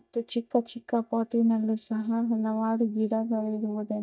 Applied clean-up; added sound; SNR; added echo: neural mask model DeepFilterNet 3.